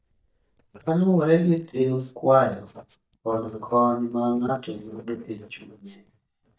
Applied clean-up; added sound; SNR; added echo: neural mask model DeepFilterNet 3.